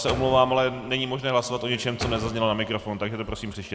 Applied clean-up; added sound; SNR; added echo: none; Door; 12 dB; none.